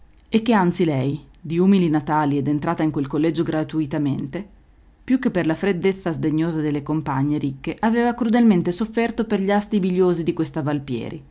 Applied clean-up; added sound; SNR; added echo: none; none; none; none.